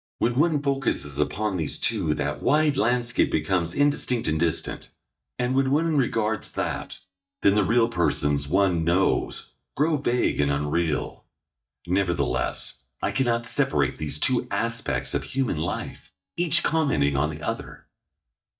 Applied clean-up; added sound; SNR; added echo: neural mask model DeepFilterNet 3.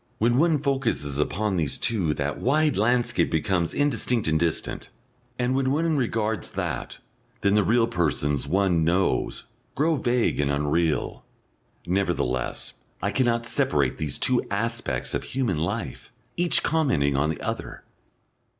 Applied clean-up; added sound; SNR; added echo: none; none; none; none.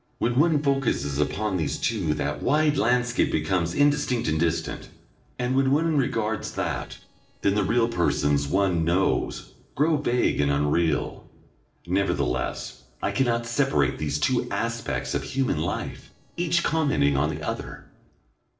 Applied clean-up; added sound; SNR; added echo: neural separator model SepFormer DNS4.